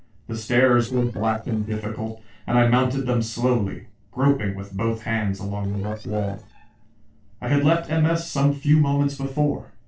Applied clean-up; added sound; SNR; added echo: neural separator model SepFormer DNS4.